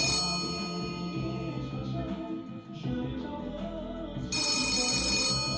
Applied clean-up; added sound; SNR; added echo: none; Telephone; -1 dB; reverberation time 2.2 s.